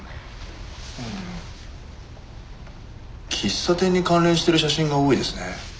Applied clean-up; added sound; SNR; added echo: none; none; none; none.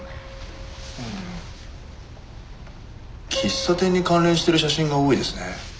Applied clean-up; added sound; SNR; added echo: none; Piano; 16 dB; none.